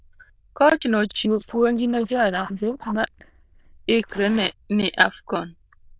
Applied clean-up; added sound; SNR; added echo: neural diffusion model UNIVERSE++.